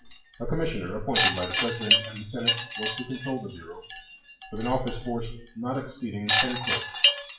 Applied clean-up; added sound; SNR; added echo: classical method WPE with log-MMSE.